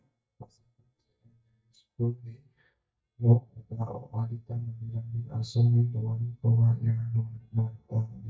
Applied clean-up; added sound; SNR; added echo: neural mask model DeepFilterNet 3.